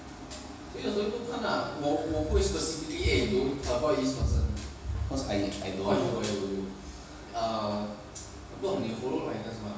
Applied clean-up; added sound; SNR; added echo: none; none; none; reverberation time 1.0 s.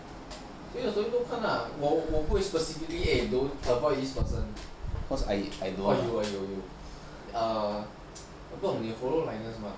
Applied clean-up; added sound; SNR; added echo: none; none; none; none.